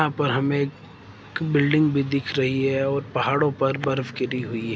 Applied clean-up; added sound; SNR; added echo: none; none; none; none.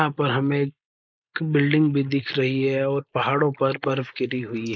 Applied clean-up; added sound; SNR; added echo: neural mask model Resemble Enhance denoiser.